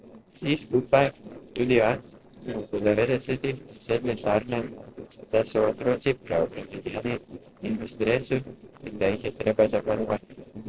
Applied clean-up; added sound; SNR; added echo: neural separator model SepFormer DNS4.